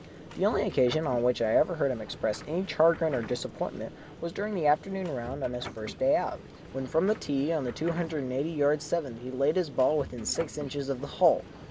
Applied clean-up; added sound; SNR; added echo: none; Subway, metro, underground; 16 dB; none.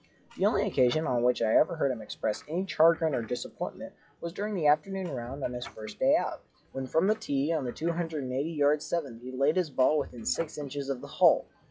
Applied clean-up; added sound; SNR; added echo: classical method log-MMSE.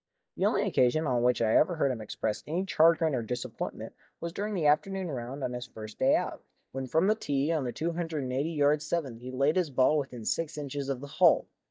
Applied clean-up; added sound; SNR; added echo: neural mask model DeepFilterNet 3.